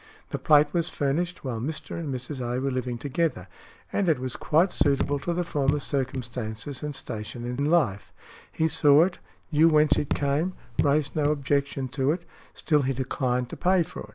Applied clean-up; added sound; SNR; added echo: none; Raindrop / Drip; 5 dB; none.